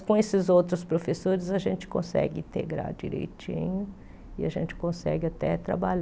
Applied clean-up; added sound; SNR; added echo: none; none; none; none.